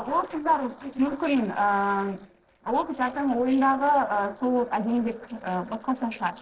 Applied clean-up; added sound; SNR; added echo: neural separator model SepFormer DNS4.